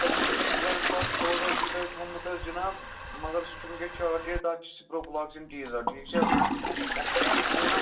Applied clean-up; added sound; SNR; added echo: none; Toilet flush; -4 dB; reverberation time 0.2 s.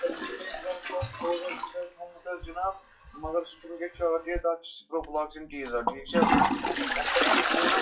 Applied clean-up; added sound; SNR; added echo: classical method WPE with log-MMSE.